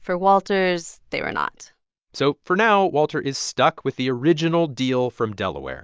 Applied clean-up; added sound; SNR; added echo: none; none; none; none.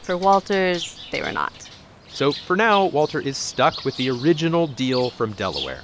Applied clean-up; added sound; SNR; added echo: none; Bird; 15 dB; none.